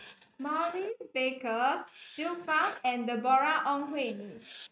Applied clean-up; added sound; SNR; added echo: neural mask model RNNoise.